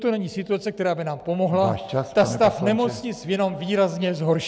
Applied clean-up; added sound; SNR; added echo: none; none; none; none.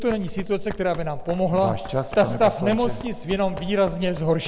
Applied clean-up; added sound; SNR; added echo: none; Run; 10 dB; none.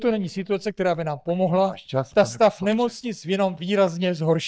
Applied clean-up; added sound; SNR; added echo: neural mask model DeepFilterNet 3.